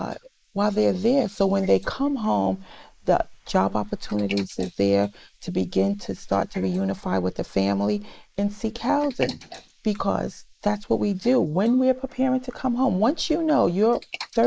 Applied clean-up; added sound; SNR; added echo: neural mask model Resemble Enhance denoiser.